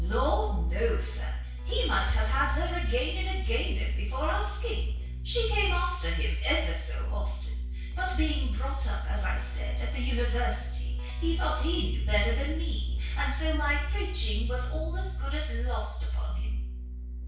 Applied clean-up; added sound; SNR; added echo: neural separator model SepFormer DNS4.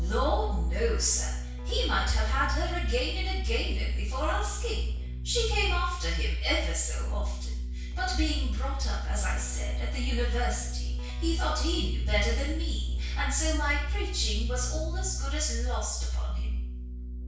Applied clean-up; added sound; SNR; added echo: none; Keyboard (musical); 19 dB; reverberation time 0.6 s.